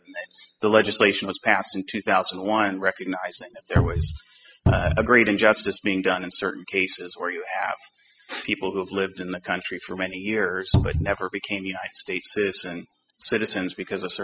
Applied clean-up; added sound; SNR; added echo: classical method spectral subtraction.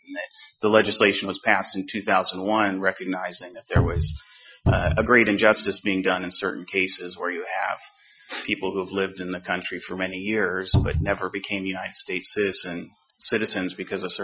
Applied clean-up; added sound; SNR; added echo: classical method Wiener filter.